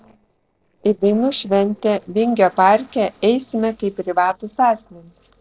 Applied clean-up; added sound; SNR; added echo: neural separator model SepFormer DNS4.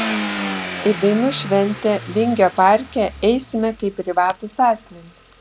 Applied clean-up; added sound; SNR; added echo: none; Car; 10 dB; none.